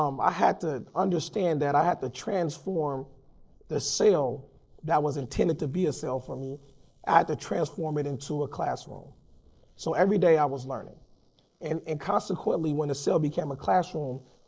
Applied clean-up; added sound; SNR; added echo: neural mask model Resemble Enhance denoiser.